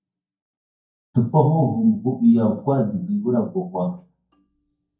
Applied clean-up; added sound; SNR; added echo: neural mask model DeepFilterNet 3.